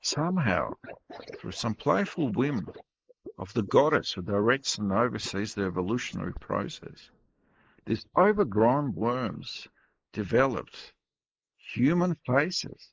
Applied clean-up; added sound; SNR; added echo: neural mask model Resemble Enhance denoiser.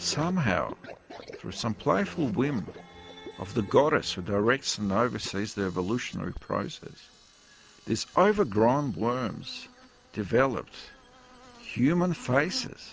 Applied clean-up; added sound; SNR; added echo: none; none; none; none.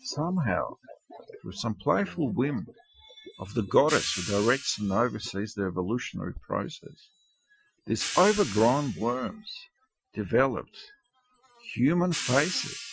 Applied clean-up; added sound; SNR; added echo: classical method Wiener filter.